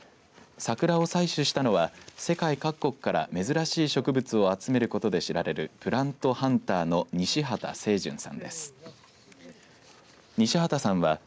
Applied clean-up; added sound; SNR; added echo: none; none; none; none.